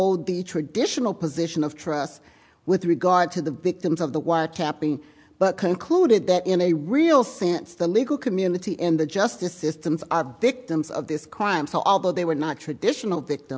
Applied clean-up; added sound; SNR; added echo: none; none; none; none.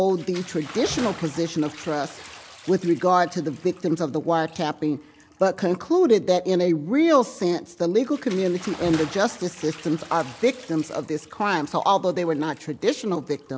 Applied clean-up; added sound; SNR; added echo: none; Bathtub (filling or washing) / Splash, splatter; 19 dB; none.